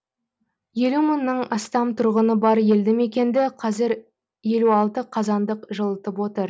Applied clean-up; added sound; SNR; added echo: none; none; none; none.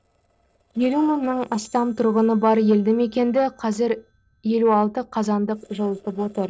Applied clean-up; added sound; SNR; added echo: neural separator model SepFormer DNS4.